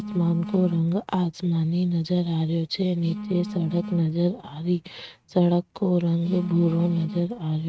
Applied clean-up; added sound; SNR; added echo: neural mask model RNNoise.